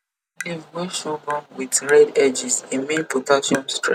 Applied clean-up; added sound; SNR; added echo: none; Tap; 18 dB; none.